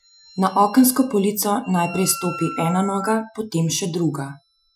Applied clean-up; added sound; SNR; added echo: classical method Wiener filter.